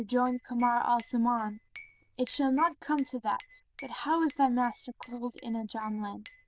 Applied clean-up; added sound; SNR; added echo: neural diffusion model UNIVERSE++.